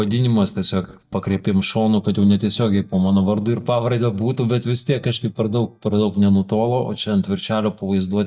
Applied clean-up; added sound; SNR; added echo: neural mask model DeepFilterNet 3.